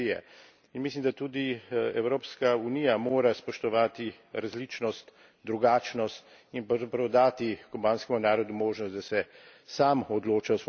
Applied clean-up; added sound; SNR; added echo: none; none; none; none.